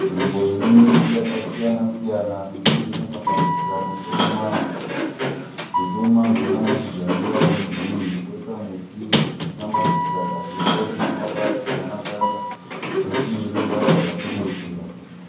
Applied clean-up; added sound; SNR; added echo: none; Sliding door; 0 dB; reverberation time 0.9 s.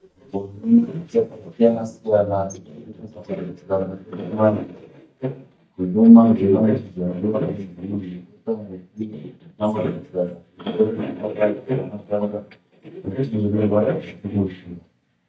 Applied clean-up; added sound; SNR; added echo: neural mask model DeepFilterNet 3.